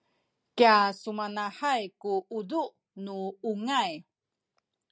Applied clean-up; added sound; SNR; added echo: none; none; none; none.